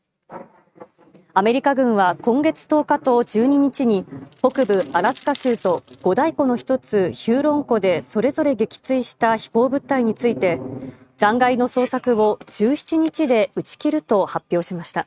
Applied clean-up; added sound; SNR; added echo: neural mask model RNNoise.